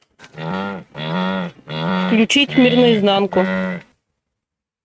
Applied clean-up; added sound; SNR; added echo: neural mask model RNNoise.